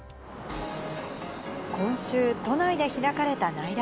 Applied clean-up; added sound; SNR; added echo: none; none; none; none.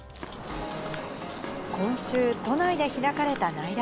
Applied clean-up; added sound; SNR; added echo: none; Rattle (instrument) + Walk, footsteps; 17 dB; none.